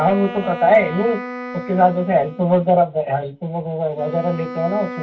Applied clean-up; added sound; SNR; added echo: none; Wind instrument, woodwind instrument; 13 dB; reverberation time 0.2 s.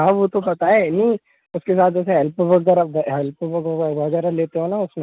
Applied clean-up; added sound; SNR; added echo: none; none; none; none.